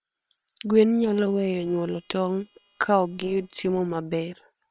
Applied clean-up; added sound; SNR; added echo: neural separator model SepFormer WHAM!.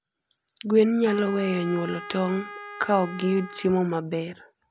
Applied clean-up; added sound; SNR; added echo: none; Trumpet; 14 dB; none.